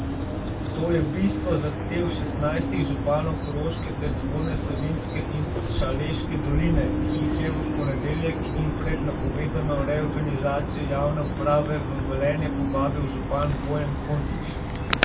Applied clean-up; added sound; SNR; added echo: none; Bird vocalization, bird call, bird song; -1 dB; reverberation time 0.2 s.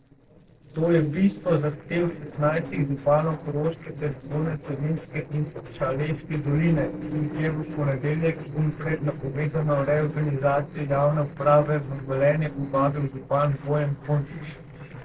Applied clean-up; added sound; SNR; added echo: neural separator model SepFormer DNS4.